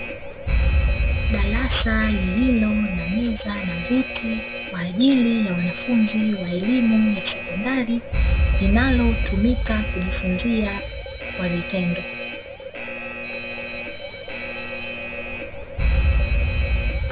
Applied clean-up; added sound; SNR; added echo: none; Alarm; 0 dB; none.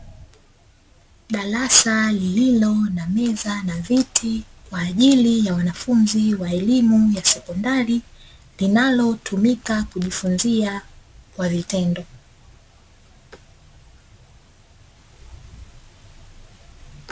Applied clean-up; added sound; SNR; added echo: none; none; none; none.